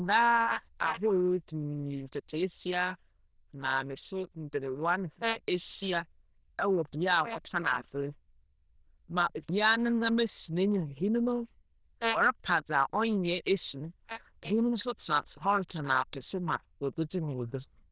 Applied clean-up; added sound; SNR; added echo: neural diffusion model UNIVERSE++.